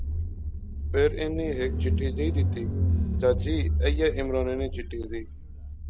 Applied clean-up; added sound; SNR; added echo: none; Engine / Car; -2 dB; none.